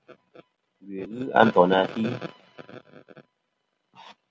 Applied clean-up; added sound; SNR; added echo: none; none; none; none.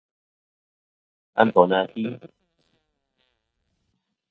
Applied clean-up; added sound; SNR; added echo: neural mask model DeepFilterNet 3.